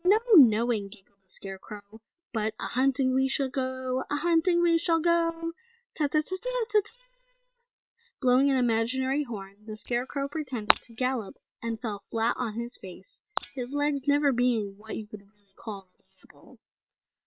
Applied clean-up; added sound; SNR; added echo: neural separator model SepFormer WHAM!.